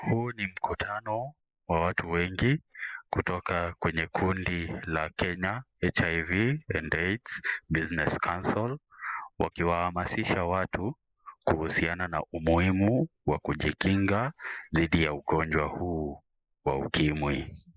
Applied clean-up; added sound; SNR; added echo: neural mask model Resemble Enhance denoiser.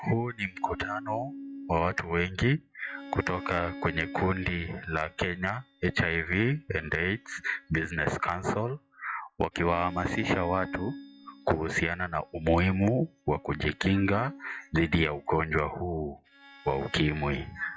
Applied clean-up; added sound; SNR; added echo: classical method log-MMSE.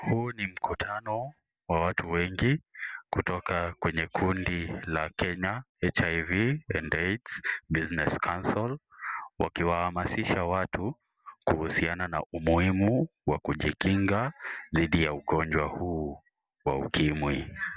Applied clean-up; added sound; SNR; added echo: none; none; none; none.